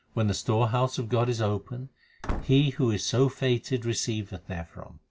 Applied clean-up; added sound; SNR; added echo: none; Slam / Wood; 9 dB; none.